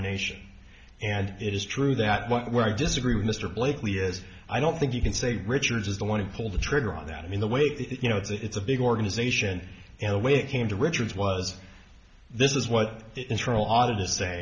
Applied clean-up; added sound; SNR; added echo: none; none; none; none.